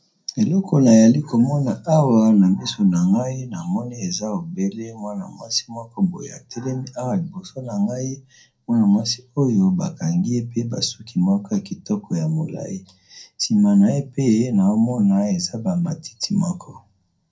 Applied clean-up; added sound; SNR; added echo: none; none; none; reverberation time 0.2 s.